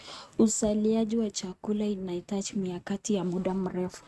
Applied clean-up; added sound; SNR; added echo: neural mask model RNNoise.